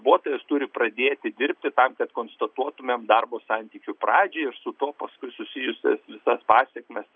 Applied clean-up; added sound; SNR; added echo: none; none; none; none.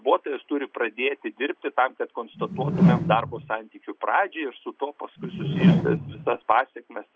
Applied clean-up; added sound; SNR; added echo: none; Whoosh, swoosh, swish; -4 dB; none.